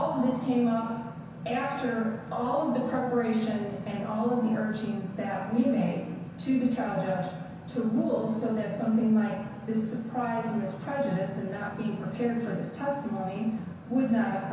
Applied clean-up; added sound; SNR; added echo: none; none; none; reverberation time 0.6 s.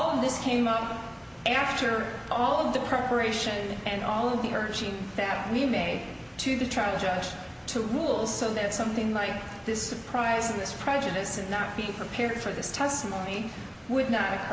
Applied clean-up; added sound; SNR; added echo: none; none; none; none.